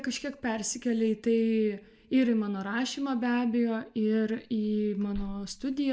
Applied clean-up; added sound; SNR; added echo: neural mask model DeepFilterNet 3.